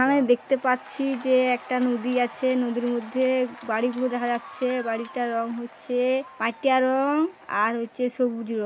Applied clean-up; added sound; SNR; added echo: none; Applause / Cheering; 20 dB; none.